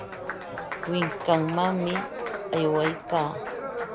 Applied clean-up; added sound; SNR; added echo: none; Applause; 5 dB; none.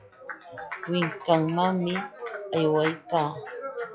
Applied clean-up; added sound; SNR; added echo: classical method log-MMSE.